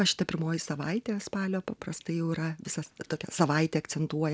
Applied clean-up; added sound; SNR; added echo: none; none; none; none.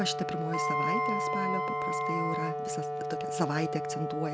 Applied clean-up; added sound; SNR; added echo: none; Wind instrument, woodwind instrument + Wind instrument, woodwind instrument; -3 dB; none.